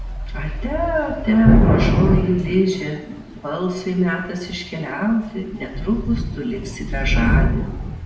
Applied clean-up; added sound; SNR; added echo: none; Thunder / Rain; 0 dB; reverberation time 0.7 s.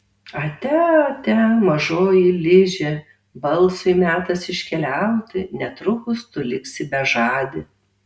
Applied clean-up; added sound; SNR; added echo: none; none; none; none.